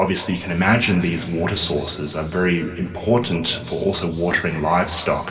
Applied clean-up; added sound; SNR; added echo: none; none; none; reverberation time 2.3 s.